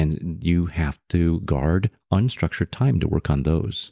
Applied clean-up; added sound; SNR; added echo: none; none; none; none.